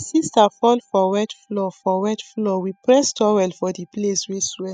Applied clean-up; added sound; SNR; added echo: classical method spectral subtraction.